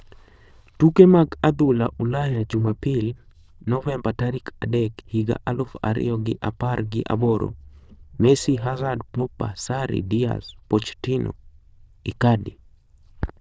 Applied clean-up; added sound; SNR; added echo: neural diffusion model UNIVERSE++.